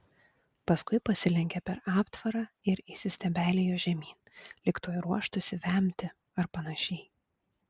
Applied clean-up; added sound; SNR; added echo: none; none; none; none.